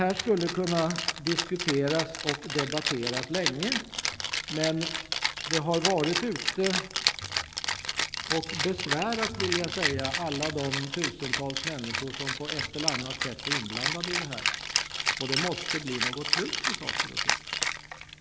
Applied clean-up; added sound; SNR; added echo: none; Rattle (instrument); 0 dB; none.